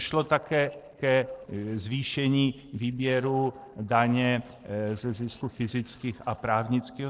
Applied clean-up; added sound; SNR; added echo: neural separator model SepFormer DNS4.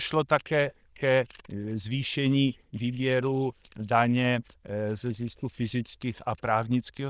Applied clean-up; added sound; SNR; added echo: neural diffusion model UNIVERSE++.